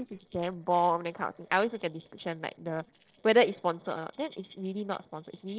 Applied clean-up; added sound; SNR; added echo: neural separator model SepFormer DNS4.